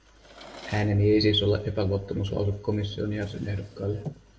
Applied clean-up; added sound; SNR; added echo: none; Drawer open or close; 20 dB; reverberation time 0.6 s.